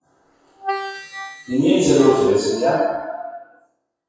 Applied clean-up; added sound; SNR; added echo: classical method WPE with log-MMSE.